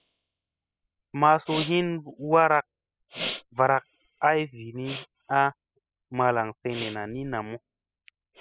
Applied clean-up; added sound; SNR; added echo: classical method spectral subtraction.